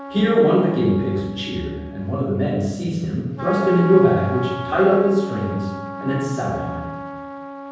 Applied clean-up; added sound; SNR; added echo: none; Trumpet; 12 dB; reverberation time 1.3 s.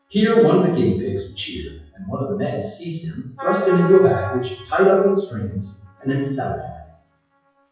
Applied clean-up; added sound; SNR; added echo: classical method WPE with log-MMSE.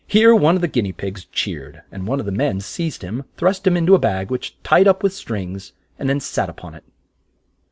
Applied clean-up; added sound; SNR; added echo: none; none; none; none.